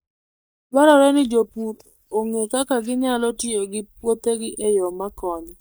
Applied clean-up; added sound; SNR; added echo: neural mask model DeepFilterNet 3.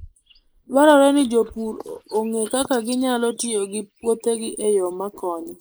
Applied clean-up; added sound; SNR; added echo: neural mask model Resemble Enhance denoiser.